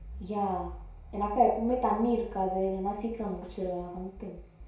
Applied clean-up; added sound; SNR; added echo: none; Accelerating, revving, vroom; 15 dB; reverberation time 0.6 s.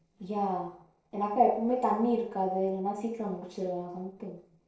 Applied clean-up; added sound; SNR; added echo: neural separator model SepFormer DNS4.